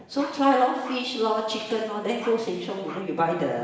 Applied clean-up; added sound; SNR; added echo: none; Bark; 17 dB; reverberation time 1.1 s.